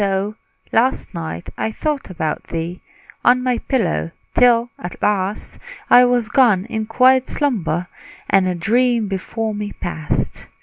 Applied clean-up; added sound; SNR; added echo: none; none; none; none.